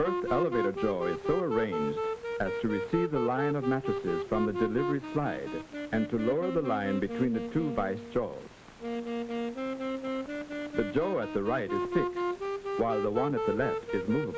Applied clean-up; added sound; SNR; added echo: none; Wind instrument, woodwind instrument; 3 dB; none.